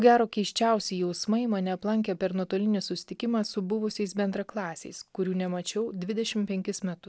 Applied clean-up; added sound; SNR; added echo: none; none; none; none.